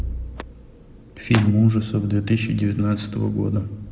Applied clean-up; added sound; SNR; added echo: none; none; none; none.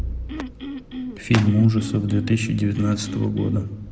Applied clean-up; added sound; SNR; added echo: none; Cough; 12 dB; none.